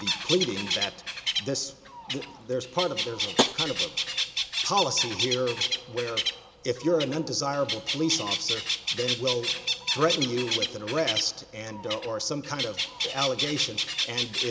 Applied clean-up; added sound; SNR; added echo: none; Bird + Tap; 0 dB; none.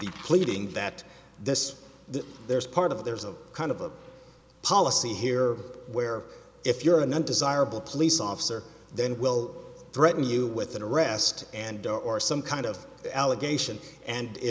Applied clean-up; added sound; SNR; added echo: none; none; none; none.